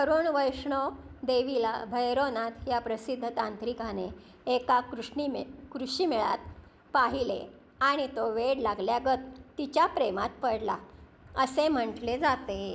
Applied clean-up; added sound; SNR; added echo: none; none; none; none.